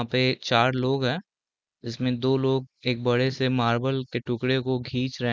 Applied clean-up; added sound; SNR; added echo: none; none; none; none.